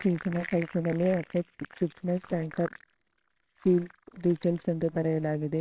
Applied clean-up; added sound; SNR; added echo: neural separator model SepFormer WHAMR!.